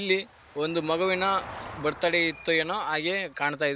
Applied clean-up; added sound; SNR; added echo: none; Vehicle; 17 dB; none.